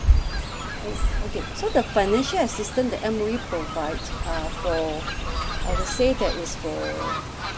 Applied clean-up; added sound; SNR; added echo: none; Fowl; 0 dB; none.